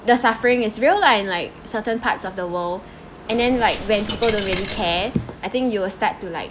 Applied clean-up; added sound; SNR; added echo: none; Coin (dropping); 7 dB; none.